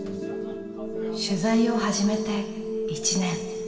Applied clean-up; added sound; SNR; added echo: none; none; none; reverberation time 2.1 s.